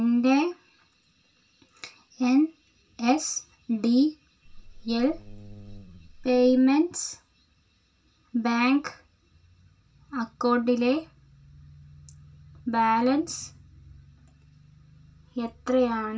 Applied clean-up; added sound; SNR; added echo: none; Buzz; 16 dB; reverberation time 0.2 s.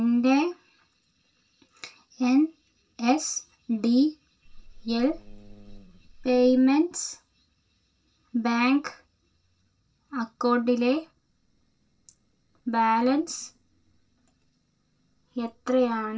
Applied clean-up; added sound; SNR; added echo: neural separator model SepFormer DNS4.